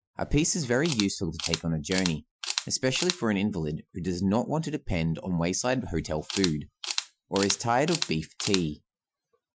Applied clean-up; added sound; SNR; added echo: classical method Wiener filter.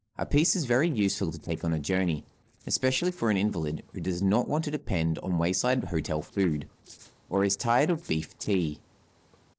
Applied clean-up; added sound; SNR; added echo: neural separator model SepFormer DNS4.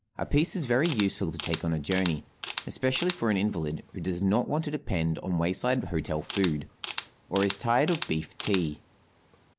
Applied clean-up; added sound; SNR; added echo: none; Camera; 8 dB; none.